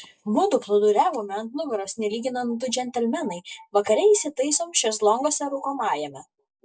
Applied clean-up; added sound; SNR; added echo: none; none; none; none.